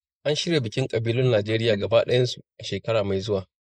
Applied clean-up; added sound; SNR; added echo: neural mask model Resemble Enhance denoiser.